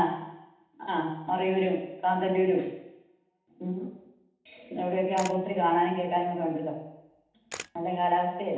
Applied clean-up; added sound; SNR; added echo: none; Camera; 17 dB; reverberation time 0.8 s.